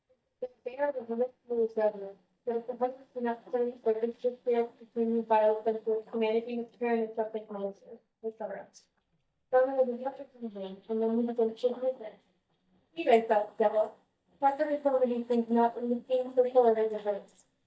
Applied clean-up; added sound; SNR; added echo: neural mask model DeepFilterNet 3.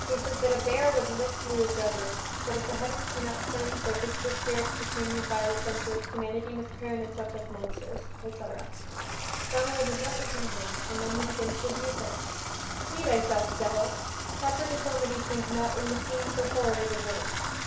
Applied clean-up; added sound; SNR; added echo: none; Bathtub (filling or washing) / Water tap, faucet; 2 dB; reverberation time 0.6 s.